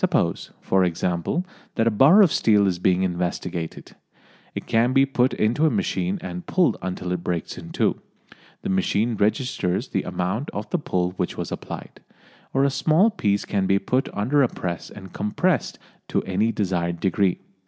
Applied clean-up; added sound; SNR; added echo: none; none; none; none.